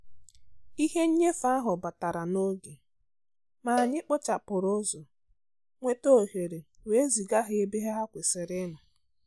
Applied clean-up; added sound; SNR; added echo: none; Cowbell; 15 dB; none.